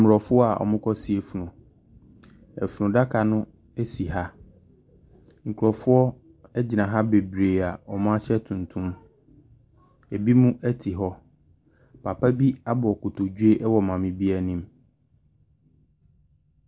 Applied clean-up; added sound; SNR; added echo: none; none; none; none.